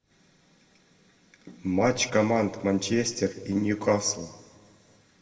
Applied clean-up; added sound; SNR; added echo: none; none; none; reverberation time 1.1 s.